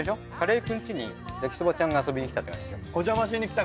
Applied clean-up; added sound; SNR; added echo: none; none; none; none.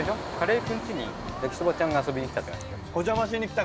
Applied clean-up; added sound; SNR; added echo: none; Engine; 10 dB; none.